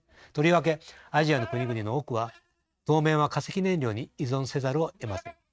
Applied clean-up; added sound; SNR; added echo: neural mask model RNNoise.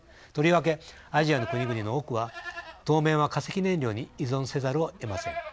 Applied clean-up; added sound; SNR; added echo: none; Livestock, farm animals, working animals; 14 dB; none.